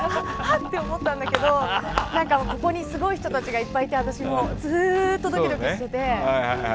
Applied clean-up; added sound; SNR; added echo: none; Engine + Keyboard (musical) / Bell; 11 dB; none.